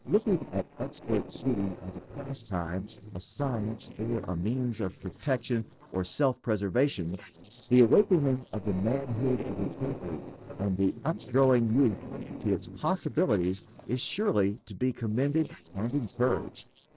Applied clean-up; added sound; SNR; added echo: neural separator model SepFormer DNS4.